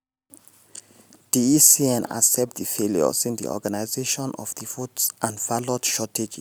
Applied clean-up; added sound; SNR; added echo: none; none; none; none.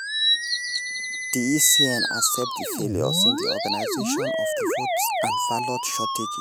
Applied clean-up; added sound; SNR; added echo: none; Musical instrument + Bird vocalization, bird call, bird song; -3 dB; none.